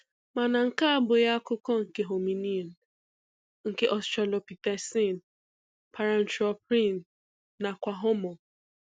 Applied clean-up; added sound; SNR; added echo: none; none; none; none.